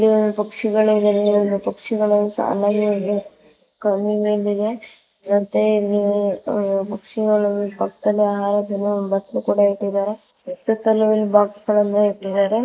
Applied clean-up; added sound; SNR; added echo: neural mask model Resemble Enhance denoiser.